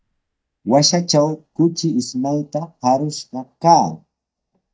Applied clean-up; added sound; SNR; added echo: neural mask model DeepFilterNet 3.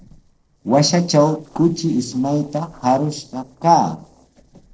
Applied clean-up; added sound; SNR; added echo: neural separator model SepFormer DNS4.